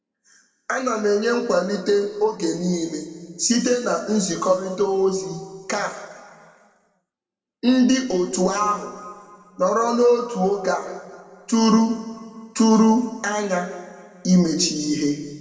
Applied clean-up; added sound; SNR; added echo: none; none; none; reverberation time 1.6 s.